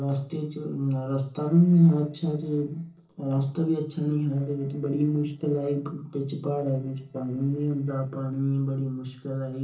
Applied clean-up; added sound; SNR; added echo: neural separator model SepFormer DNS4.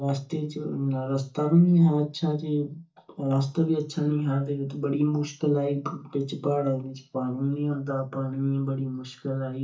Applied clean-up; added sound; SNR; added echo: neural mask model DeepFilterNet 3.